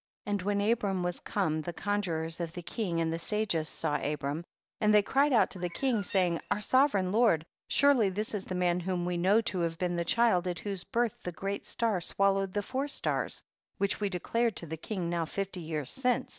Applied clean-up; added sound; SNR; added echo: neural separator model SepFormer DNS4.